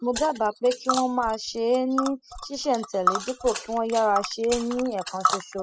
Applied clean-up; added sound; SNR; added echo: classical method spectral subtraction.